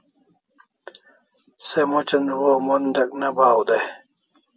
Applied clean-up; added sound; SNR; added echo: none; none; none; none.